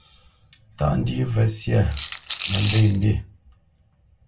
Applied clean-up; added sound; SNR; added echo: none; Rattle / Rattle (instrument); 2 dB; reverberation time 0.2 s.